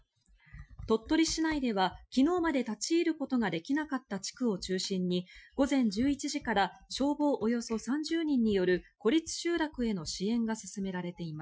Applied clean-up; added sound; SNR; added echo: classical method Wiener filter.